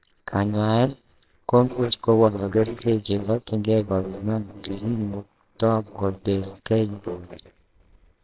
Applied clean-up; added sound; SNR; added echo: neural separator model SepFormer WHAMR!.